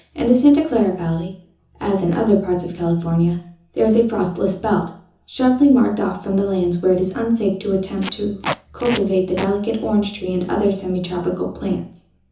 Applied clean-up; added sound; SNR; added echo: none; Packing tape, duct tape; 10 dB; reverberation time 0.6 s.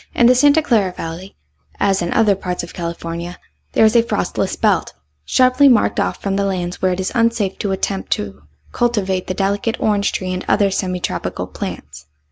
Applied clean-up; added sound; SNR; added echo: none; none; none; none.